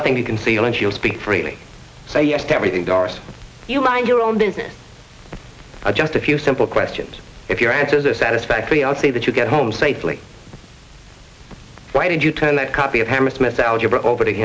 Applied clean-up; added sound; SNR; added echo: none; none; none; none.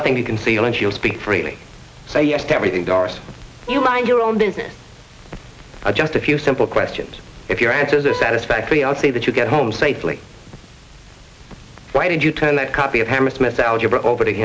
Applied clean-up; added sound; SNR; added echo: none; Vehicle horn, car horn, honking; 14 dB; none.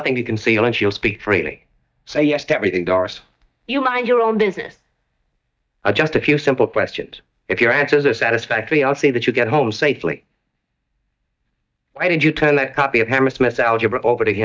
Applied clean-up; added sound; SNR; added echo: neural mask model DeepFilterNet 3.